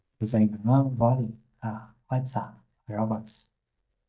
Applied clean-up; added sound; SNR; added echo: neural mask model DeepFilterNet 3.